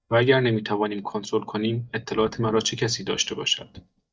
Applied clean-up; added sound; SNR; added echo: neural mask model DeepFilterNet 3.